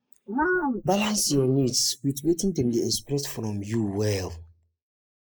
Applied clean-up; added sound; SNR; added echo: neural mask model Resemble Enhance denoiser.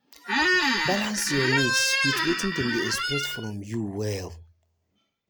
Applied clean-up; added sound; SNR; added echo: none; Squeak; -4 dB; none.